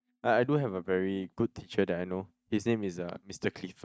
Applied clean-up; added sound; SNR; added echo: neural mask model DeepFilterNet 3.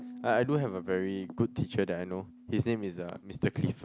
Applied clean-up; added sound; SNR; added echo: none; Piano; 17 dB; none.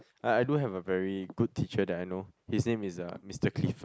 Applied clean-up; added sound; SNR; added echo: neural mask model Resemble Enhance denoiser.